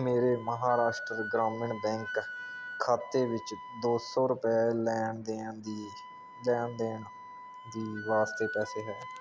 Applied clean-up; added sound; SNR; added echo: none; Wind instrument, woodwind instrument; 12 dB; none.